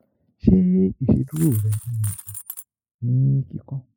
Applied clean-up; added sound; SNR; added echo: classical method spectral subtraction.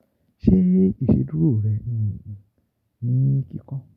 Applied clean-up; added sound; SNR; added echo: none; none; none; none.